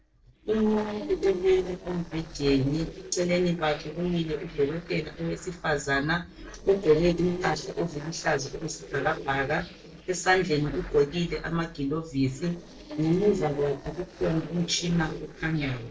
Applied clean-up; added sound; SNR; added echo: neural separator model SepFormer DNS4.